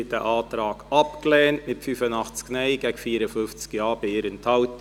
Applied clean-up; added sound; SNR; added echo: none; none; none; none.